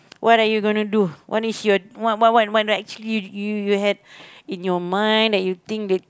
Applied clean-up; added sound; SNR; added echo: none; none; none; none.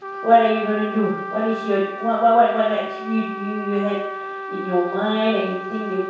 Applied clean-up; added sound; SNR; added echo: none; Trumpet; 10 dB; reverberation time 0.7 s.